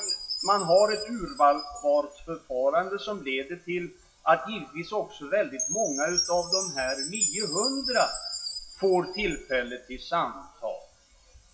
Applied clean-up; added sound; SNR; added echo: classical method WPE with log-MMSE.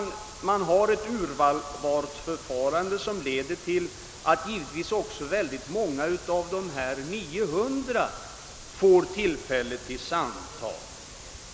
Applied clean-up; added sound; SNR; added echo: none; none; none; none.